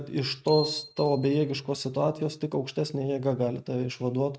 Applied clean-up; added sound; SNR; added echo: neural mask model RNNoise.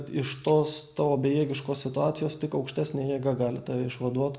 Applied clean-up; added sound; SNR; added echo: none; Bicycle bell; 13 dB; none.